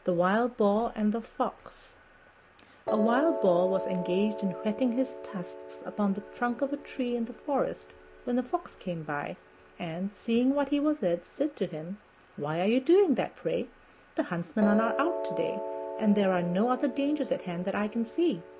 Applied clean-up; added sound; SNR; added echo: none; Piano; 10 dB; none.